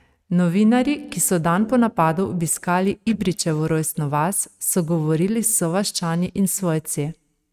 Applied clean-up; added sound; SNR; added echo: neural mask model RNNoise.